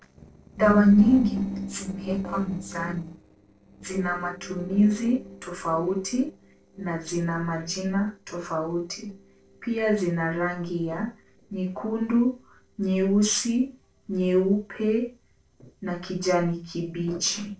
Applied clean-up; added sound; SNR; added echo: neural separator model SepFormer DNS4.